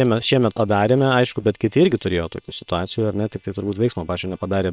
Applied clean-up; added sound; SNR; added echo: neural separator model SepFormer WHAM!.